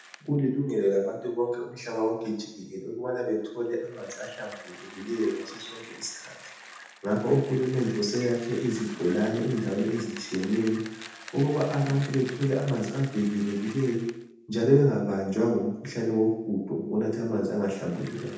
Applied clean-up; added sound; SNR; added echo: none; Bicycle; 20 dB; reverberation time 0.8 s.